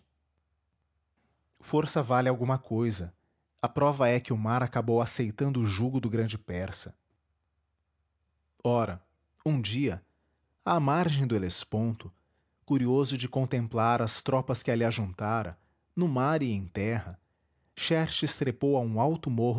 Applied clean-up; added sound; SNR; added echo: none; none; none; none.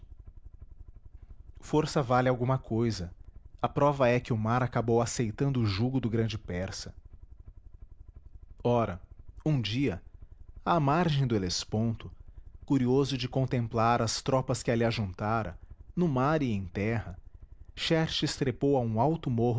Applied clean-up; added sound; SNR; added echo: none; Aircraft; 18 dB; none.